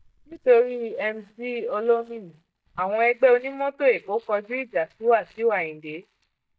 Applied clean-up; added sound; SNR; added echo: neural mask model DeepFilterNet 3.